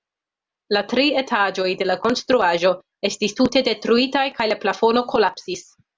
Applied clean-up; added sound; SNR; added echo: none; none; none; none.